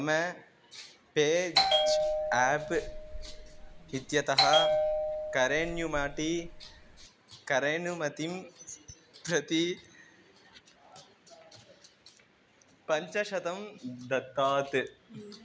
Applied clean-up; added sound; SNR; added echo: none; Bell; -2 dB; none.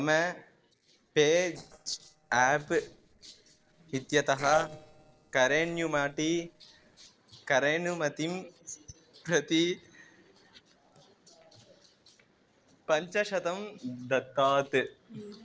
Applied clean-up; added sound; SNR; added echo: neural separator model SepFormer DNS4.